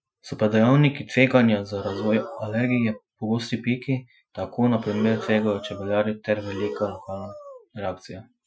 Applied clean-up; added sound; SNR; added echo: classical method Wiener filter.